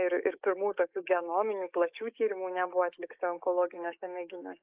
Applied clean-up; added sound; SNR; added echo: neural mask model Resemble Enhance denoiser.